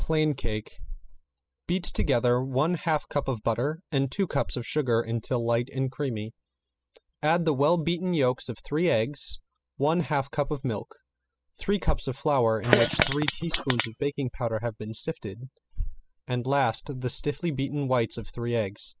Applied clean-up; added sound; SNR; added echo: classical method spectral subtraction.